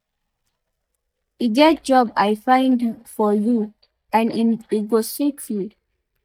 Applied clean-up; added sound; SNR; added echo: neural mask model DeepFilterNet 3.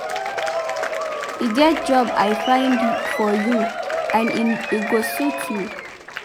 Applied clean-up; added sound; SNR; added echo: none; Applause / Crowd / Cheering; 3 dB; none.